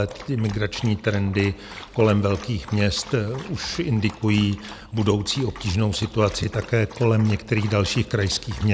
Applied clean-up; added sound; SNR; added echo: none; Dog; 19 dB; none.